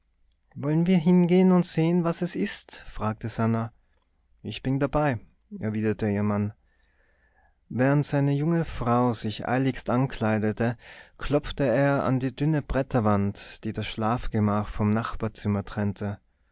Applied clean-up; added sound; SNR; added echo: none; none; none; none.